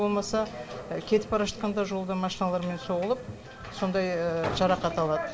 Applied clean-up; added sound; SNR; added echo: none; Sliding door / Train; 18 dB; reverberation time 1.6 s.